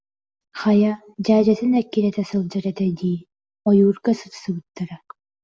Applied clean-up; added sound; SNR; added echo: none; none; none; none.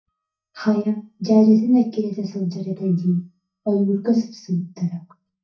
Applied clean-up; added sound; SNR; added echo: neural mask model DeepFilterNet 3.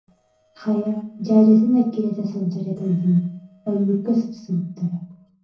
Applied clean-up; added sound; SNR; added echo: neural separator model SepFormer DNS4.